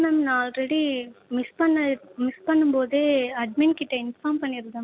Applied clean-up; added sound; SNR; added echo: none; none; none; none.